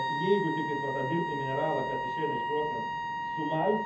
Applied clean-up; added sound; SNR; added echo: none; Wind instrument, woodwind instrument; 1 dB; reverberation time 0.7 s.